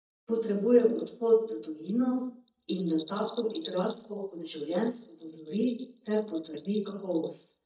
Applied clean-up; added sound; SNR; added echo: neural mask model DeepFilterNet 3.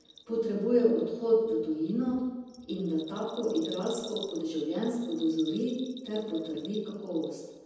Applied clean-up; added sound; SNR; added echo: none; Bell; 19 dB; reverberation time 1.1 s.